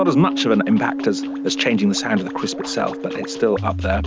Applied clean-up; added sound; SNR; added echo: none; Piano; 7 dB; none.